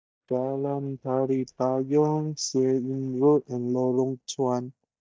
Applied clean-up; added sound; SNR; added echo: neural mask model DeepFilterNet 3.